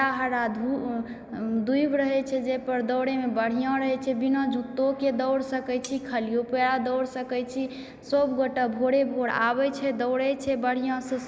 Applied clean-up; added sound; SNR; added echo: none; Cutlery, silverware; 19 dB; none.